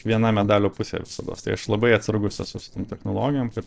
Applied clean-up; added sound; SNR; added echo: neural separator model SepFormer DNS4.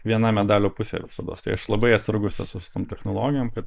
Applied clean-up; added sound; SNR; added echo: neural mask model Resemble Enhance denoiser.